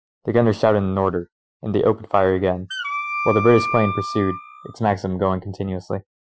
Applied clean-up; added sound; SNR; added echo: classical method Wiener filter.